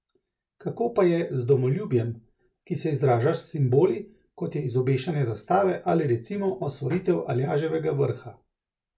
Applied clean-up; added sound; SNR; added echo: none; none; none; none.